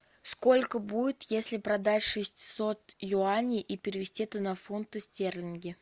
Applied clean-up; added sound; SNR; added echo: none; none; none; none.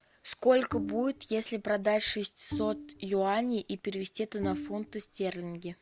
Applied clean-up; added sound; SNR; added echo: none; Bowed string instrument; 11 dB; none.